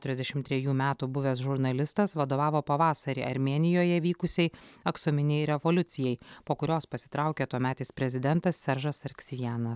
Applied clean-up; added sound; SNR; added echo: none; none; none; none.